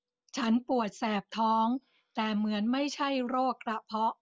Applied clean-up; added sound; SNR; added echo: none; none; none; none.